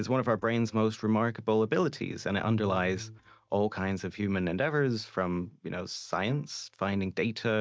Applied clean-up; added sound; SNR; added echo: neural mask model DeepFilterNet 3.